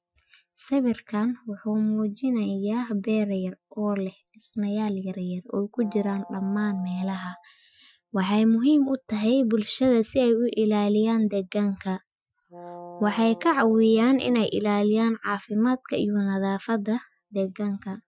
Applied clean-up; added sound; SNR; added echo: classical method Wiener filter.